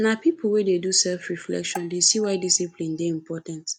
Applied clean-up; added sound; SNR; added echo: neural mask model DeepFilterNet 3.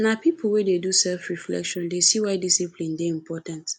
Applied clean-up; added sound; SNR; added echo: neural mask model Resemble Enhance denoiser.